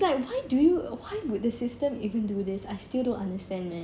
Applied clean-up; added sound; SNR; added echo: none; none; none; none.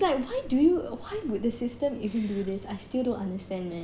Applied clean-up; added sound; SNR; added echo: none; Meow / Purr; 19 dB; none.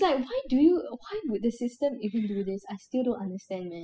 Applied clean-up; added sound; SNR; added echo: classical method spectral subtraction.